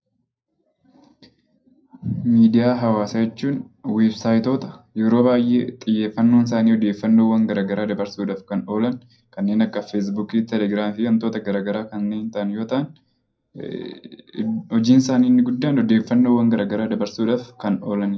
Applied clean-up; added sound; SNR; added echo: none; none; none; reverberation time 0.2 s.